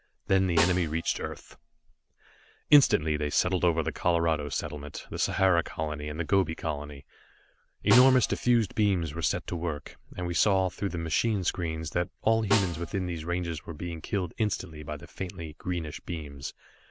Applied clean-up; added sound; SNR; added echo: none; Snare drum; 9 dB; none.